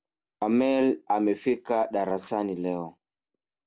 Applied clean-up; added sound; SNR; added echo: none; none; none; none.